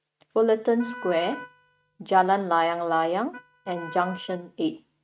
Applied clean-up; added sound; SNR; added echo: neural mask model RNNoise.